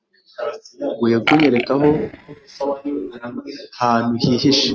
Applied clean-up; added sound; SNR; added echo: neural mask model RNNoise.